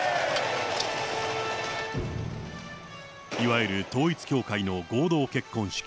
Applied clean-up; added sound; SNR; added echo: none; Idling / Engine starting / Car; 17 dB; none.